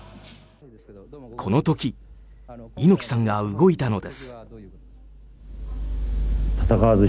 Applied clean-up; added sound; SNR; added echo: none; none; none; none.